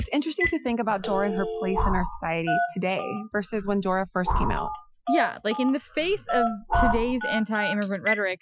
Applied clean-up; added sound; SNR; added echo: classical method Wiener filter.